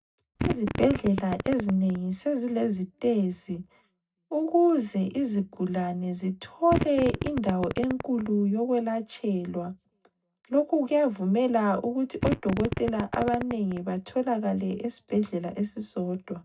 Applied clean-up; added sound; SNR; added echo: none; Fart; 5 dB; reverberation time 0.2 s.